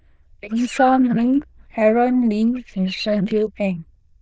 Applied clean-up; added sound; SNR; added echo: neural diffusion model UNIVERSE++.